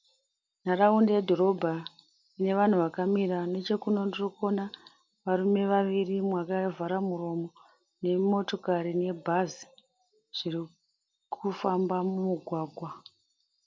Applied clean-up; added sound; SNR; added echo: none; none; none; none.